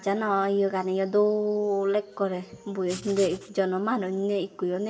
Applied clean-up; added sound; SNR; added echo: none; Writing; 15 dB; reverberation time 1.7 s.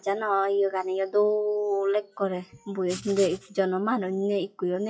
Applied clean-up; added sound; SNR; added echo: classical method WPE with log-MMSE.